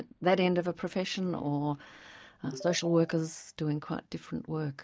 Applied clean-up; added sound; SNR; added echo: neural mask model DeepFilterNet 3.